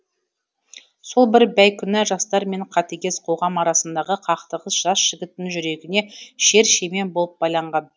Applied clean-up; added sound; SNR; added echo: none; none; none; none.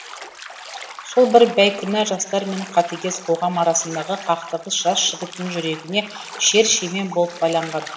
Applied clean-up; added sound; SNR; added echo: none; Bathtub (filling or washing); 16 dB; reverberation time 2.7 s.